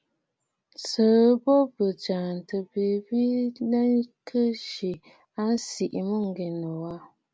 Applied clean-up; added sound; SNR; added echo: none; none; none; none.